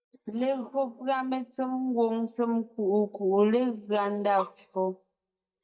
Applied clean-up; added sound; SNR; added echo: neural mask model DeepFilterNet 3.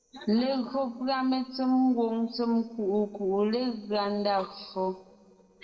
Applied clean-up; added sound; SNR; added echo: neural separator model SepFormer DNS4.